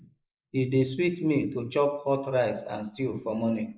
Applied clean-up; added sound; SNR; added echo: neural mask model Resemble Enhance denoiser.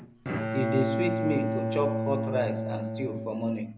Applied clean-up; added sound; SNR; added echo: none; Bowed string instrument; 0 dB; none.